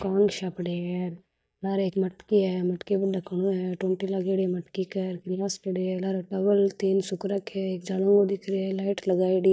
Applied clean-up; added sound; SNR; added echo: neural mask model DeepFilterNet 3.